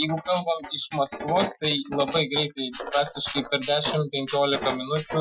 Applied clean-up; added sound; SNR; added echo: classical method Wiener filter.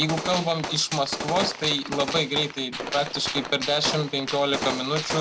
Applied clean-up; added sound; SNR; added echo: none; Gunshot, gunfire; 6 dB; none.